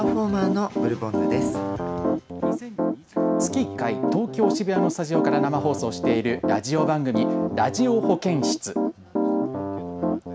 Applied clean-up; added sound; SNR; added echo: none; Piano; -1 dB; none.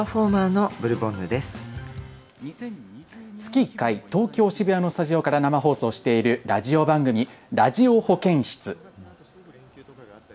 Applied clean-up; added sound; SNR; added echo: none; none; none; none.